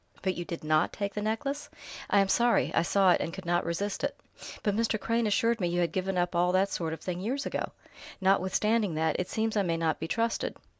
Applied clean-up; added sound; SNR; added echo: none; none; none; none.